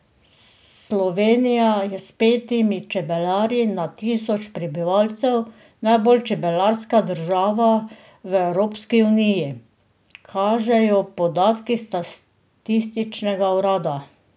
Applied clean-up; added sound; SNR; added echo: none; none; none; none.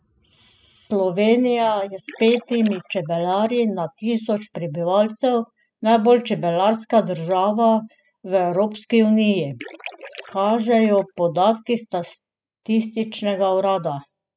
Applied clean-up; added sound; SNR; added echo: classical method spectral subtraction.